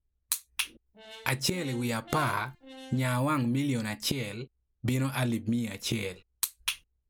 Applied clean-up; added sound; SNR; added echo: none; Brass instrument; 17 dB; none.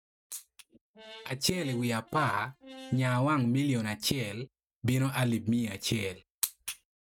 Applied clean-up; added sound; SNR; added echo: neural mask model RNNoise.